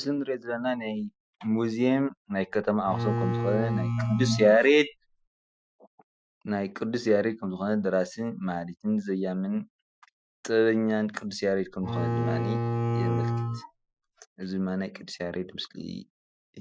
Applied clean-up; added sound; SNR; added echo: classical method Wiener filter.